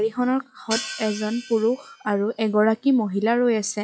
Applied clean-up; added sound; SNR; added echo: classical method log-MMSE.